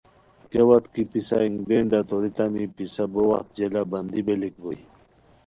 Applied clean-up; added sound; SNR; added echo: neural separator model SepFormer DNS4.